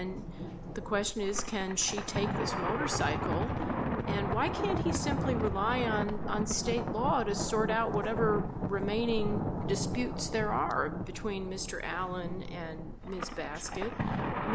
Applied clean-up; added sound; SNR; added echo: none; Thunder; 2 dB; none.